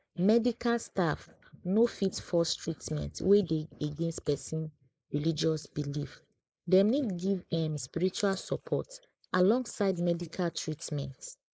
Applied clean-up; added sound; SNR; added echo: neural mask model Resemble Enhance denoiser.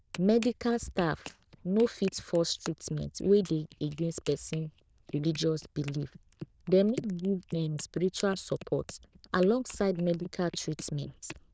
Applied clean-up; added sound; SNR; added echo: neural diffusion model UNIVERSE++.